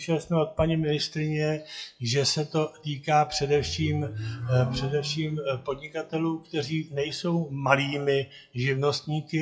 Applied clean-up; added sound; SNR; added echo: classical method WPE with log-MMSE.